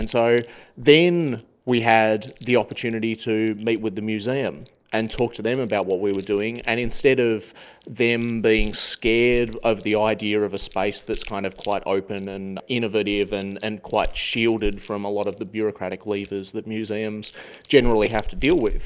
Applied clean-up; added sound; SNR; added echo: neural mask model Resemble Enhance denoiser.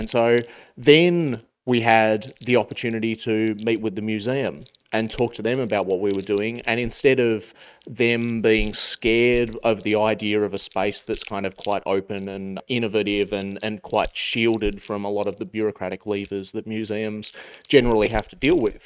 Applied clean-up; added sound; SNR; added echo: neural mask model RNNoise.